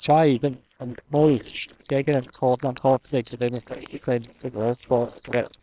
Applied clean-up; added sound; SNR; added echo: neural separator model SepFormer WHAMR!.